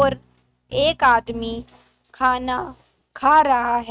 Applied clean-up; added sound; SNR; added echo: neural mask model RNNoise.